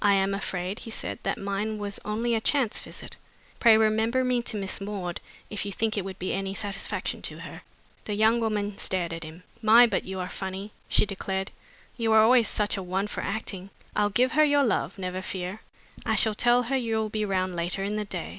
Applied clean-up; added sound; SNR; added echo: none; none; none; none.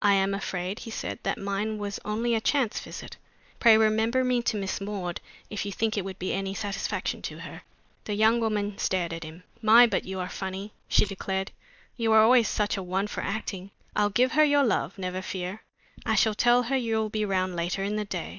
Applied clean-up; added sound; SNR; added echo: neural mask model DeepFilterNet 3.